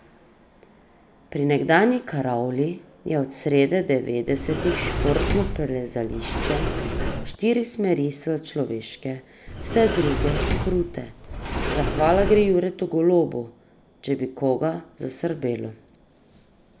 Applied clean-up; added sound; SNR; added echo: none; Sliding door; 2 dB; none.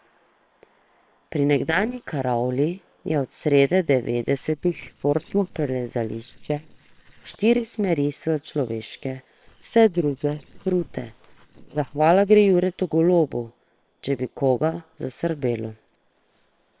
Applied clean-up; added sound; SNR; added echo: neural separator model SepFormer WHAM!.